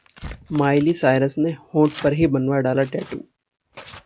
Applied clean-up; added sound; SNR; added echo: none; Tearing; 20 dB; none.